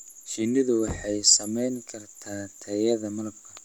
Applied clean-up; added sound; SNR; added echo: none; Knock; 18 dB; none.